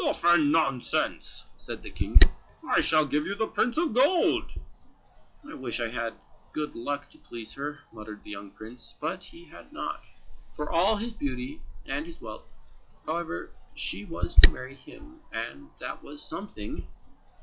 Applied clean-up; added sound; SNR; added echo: classical method log-MMSE.